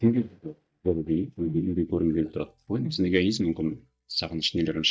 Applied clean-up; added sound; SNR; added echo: neural mask model DeepFilterNet 3.